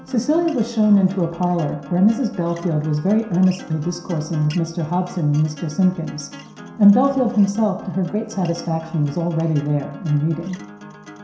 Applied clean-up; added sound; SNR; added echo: none; Acoustic guitar; 18 dB; reverberation time 0.7 s.